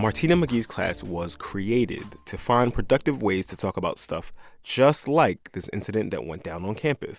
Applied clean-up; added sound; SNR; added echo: none; none; none; none.